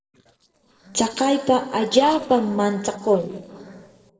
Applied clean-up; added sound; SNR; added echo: neural separator model SepFormer DNS4.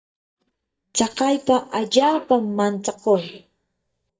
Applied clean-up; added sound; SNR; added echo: neural mask model DeepFilterNet 3.